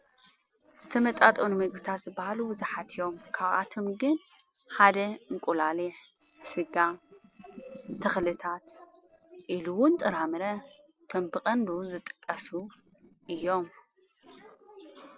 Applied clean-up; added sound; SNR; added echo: neural separator model SepFormer DNS4.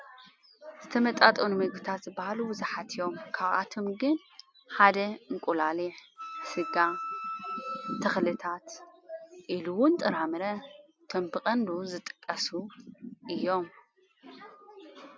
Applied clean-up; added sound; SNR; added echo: none; Wind instrument, woodwind instrument; 8 dB; none.